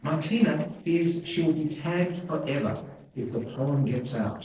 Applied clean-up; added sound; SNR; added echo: neural separator model SepFormer DNS4.